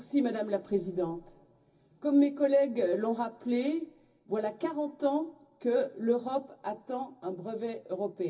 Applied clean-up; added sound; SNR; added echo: none; none; none; reverberation time 0.4 s.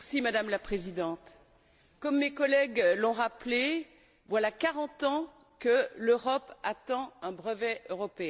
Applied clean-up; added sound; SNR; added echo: none; none; none; none.